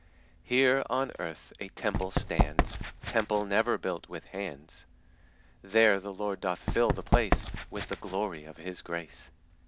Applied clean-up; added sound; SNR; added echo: none; Run; 3 dB; none.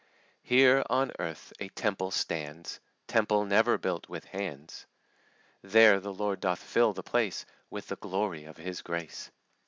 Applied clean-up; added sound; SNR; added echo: none; none; none; none.